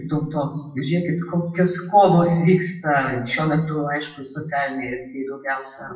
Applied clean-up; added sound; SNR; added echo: classical method WPE with log-MMSE.